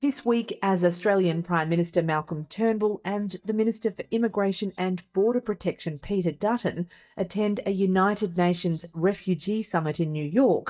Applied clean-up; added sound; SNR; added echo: neural mask model DeepFilterNet 3.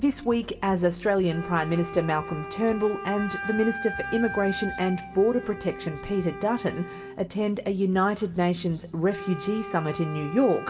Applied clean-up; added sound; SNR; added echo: none; Wind instrument, woodwind instrument; 12 dB; reverberation time 1.4 s.